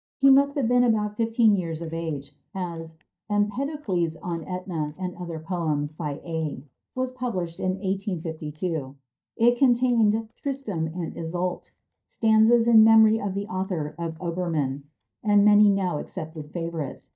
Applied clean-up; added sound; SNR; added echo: neural mask model DeepFilterNet 3.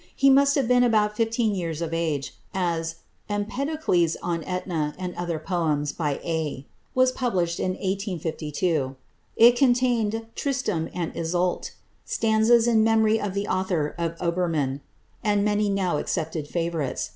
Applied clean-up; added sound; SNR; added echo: none; none; none; none.